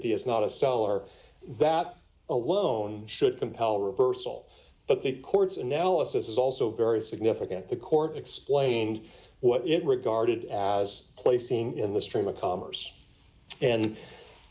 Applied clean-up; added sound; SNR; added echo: none; none; none; none.